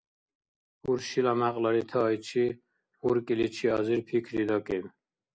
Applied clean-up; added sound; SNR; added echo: none; none; none; none.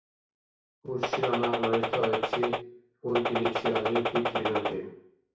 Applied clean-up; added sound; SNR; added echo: none; Gunshot, gunfire; -2 dB; reverberation time 0.6 s.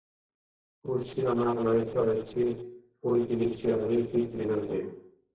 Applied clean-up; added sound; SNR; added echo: neural separator model SepFormer DNS4.